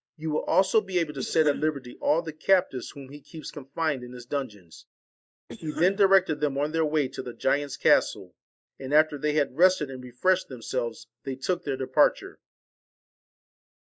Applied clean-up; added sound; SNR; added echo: neural mask model Resemble Enhance denoiser.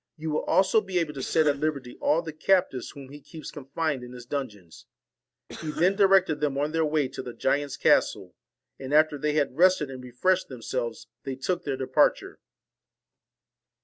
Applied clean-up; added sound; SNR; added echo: neural separator model SepFormer DNS4.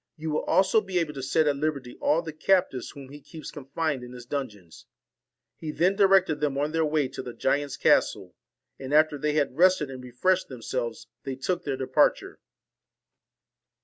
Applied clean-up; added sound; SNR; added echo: none; none; none; none.